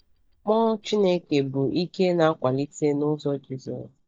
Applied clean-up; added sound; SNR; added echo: neural mask model DeepFilterNet 3.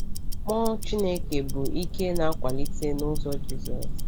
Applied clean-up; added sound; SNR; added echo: none; Tick-tock; -4 dB; none.